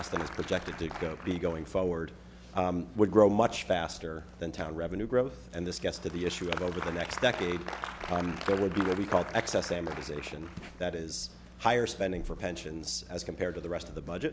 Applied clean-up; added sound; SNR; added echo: none; Applause; 13 dB; none.